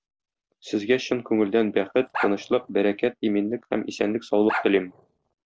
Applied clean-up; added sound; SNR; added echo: none; Bark; 9 dB; none.